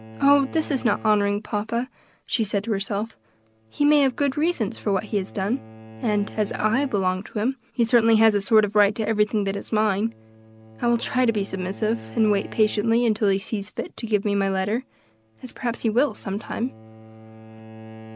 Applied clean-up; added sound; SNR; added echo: none; Bowed string instrument; 20 dB; none.